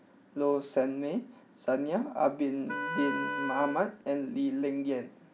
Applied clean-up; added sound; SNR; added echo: none; Wind instrument, woodwind instrument; 6 dB; none.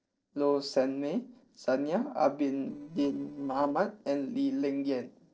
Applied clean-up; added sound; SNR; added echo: neural separator model SepFormer DNS4.